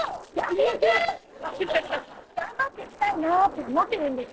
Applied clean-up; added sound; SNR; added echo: neural separator model SepFormer DNS4.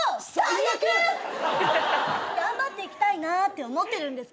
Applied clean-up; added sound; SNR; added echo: none; none; none; none.